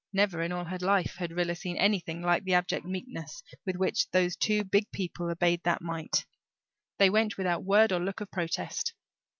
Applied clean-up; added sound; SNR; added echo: none; none; none; none.